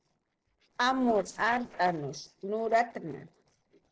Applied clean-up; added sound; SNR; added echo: neural separator model SepFormer DNS4.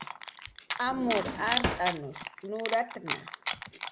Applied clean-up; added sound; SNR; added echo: none; Chewing, mastication + Drawer open or close; 1 dB; none.